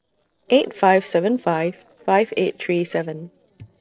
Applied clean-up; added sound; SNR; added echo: neural separator model SepFormer DNS4.